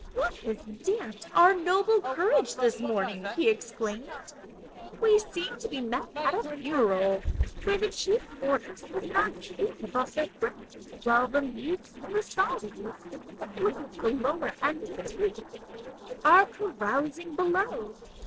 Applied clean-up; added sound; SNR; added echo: neural separator model SepFormer DNS4.